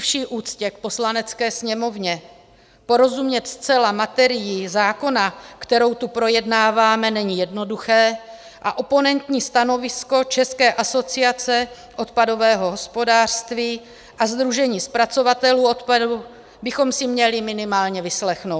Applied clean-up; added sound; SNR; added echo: none; none; none; none.